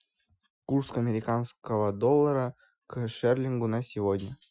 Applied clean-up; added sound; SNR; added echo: classical method Wiener filter.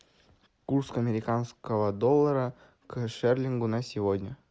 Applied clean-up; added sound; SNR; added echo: none; none; none; none.